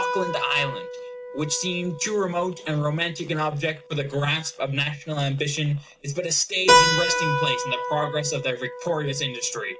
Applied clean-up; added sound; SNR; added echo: none; Keyboard (musical); 1 dB; none.